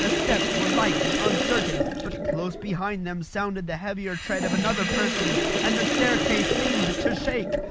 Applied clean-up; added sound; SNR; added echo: none; Sink (filling or washing); -2 dB; none.